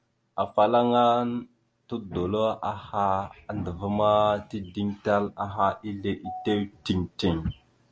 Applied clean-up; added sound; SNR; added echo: none; none; none; none.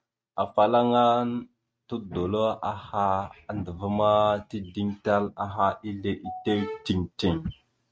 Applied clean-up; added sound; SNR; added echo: neural mask model RNNoise.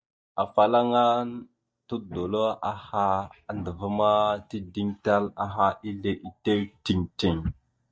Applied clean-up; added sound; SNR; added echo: neural mask model DeepFilterNet 3.